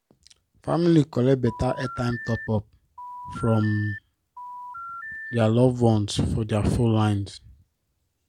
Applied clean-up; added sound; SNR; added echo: none; Telephone; 12 dB; none.